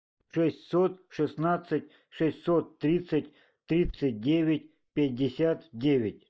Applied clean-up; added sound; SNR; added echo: neural mask model DeepFilterNet 3.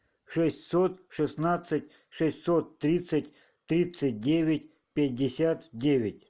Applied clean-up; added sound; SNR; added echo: none; none; none; none.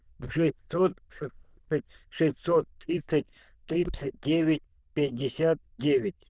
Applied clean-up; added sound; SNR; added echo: neural diffusion model UNIVERSE++.